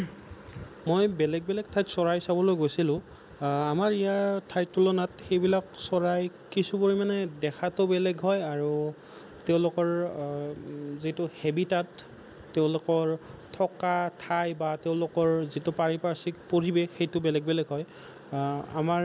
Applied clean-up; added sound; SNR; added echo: none; none; none; none.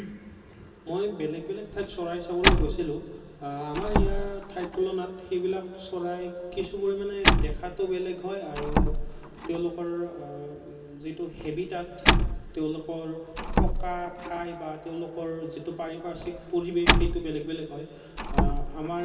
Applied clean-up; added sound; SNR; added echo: none; Slam; -3 dB; reverberation time 2.5 s.